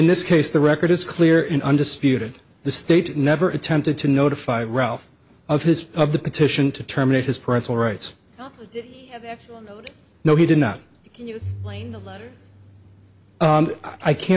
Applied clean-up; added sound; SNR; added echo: none; Bowed string instrument; 16 dB; none.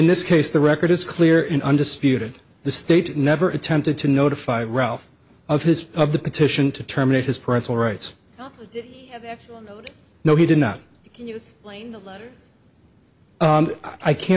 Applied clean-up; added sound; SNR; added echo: none; none; none; none.